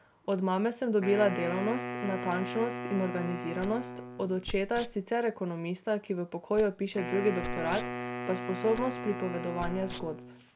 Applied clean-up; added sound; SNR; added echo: none; Wind instrument, woodwind instrument + Wild animals; 6 dB; none.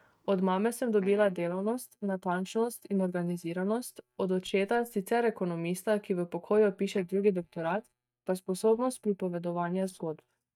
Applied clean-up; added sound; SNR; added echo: neural mask model DeepFilterNet 3.